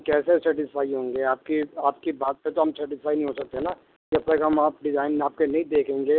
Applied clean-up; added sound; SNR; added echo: none; none; none; none.